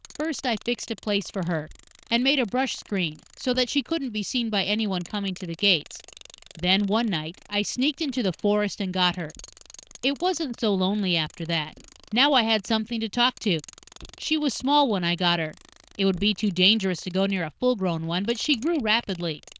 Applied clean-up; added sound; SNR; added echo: neural diffusion model UNIVERSE++.